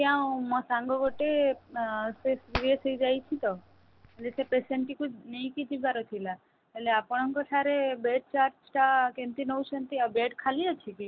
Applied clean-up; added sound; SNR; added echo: none; Hands; 15 dB; none.